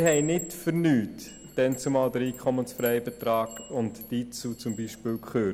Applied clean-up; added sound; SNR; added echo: none; Chime; 17 dB; none.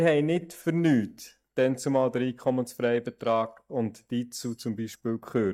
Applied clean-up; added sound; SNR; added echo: neural mask model DeepFilterNet 3.